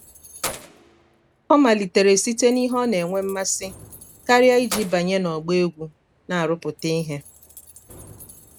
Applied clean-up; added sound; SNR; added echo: none; Keys jangling; 18 dB; none.